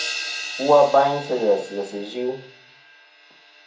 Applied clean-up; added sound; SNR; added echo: none; Crash cymbal; 12 dB; reverberation time 0.4 s.